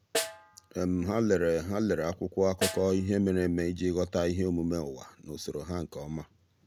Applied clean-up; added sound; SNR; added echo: none; Snare drum; 10 dB; none.